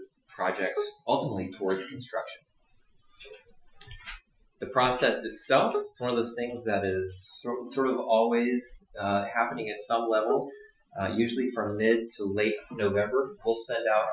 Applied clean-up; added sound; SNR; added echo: classical method Wiener filter.